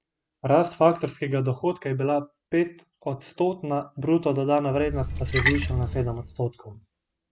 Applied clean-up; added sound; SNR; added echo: none; Splash, splatter; 4 dB; none.